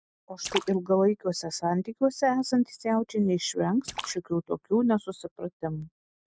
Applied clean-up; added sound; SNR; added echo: neural mask model RNNoise.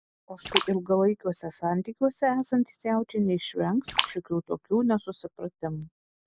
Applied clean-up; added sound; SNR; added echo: none; Splash, splatter; 8 dB; none.